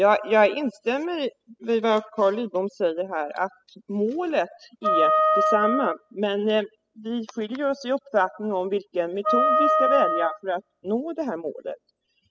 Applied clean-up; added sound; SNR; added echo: classical method spectral subtraction.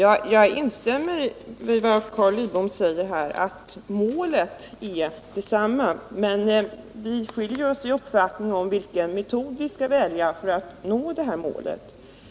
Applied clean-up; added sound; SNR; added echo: none; none; none; none.